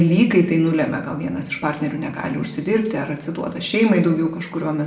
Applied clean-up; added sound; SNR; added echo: none; none; none; reverberation time 0.8 s.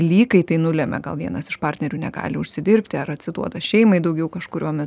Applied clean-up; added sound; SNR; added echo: none; none; none; none.